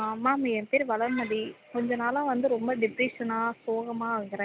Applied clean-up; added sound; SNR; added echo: none; none; none; none.